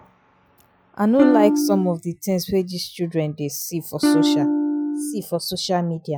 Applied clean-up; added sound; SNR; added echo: classical method Wiener filter.